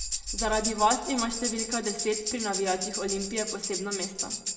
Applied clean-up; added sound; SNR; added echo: none; Tambourine; 3 dB; reverberation time 1.5 s.